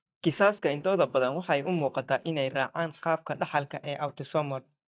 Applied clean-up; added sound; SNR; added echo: neural mask model DeepFilterNet 3.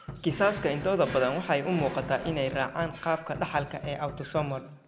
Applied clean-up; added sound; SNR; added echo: none; Knock + Drawer open or close; 12 dB; none.